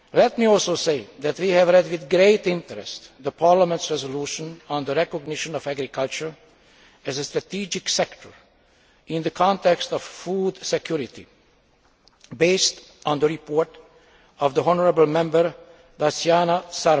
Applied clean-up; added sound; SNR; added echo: none; none; none; none.